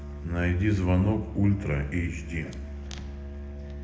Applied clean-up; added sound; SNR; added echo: none; Musical instrument; 9 dB; reverberation time 0.7 s.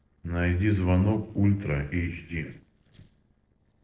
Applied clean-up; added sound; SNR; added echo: neural separator model SepFormer DNS4.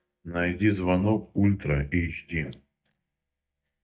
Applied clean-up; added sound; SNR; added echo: neural mask model DeepFilterNet 3.